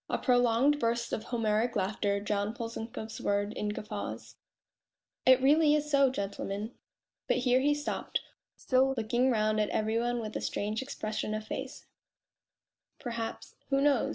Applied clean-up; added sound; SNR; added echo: none; none; none; none.